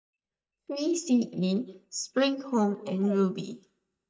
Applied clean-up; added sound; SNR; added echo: neural mask model DeepFilterNet 3.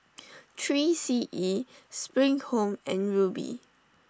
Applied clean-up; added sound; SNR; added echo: none; none; none; none.